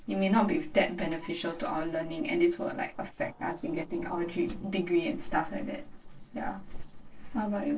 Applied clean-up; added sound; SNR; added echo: neural separator model SepFormer DNS4.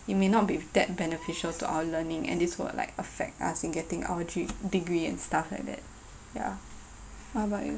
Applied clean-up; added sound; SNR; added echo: none; none; none; none.